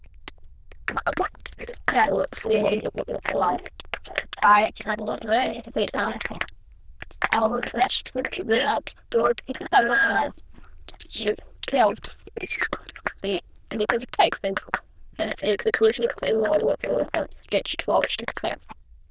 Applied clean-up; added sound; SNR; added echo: neural diffusion model UNIVERSE++.